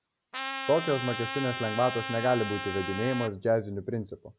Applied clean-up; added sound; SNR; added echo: none; Trumpet; 6 dB; none.